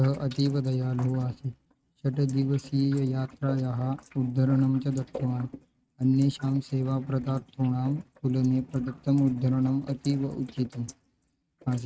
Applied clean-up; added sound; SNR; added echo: neural mask model RNNoise.